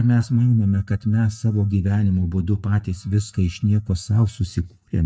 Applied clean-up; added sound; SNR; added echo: neural mask model DeepFilterNet 3.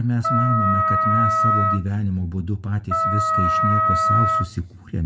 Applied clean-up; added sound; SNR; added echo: none; Wind instrument, woodwind instrument; -3 dB; reverberation time 0.9 s.